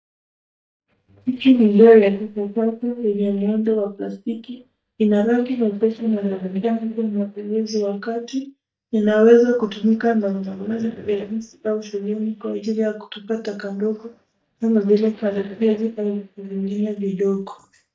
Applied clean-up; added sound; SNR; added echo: neural mask model DeepFilterNet 3.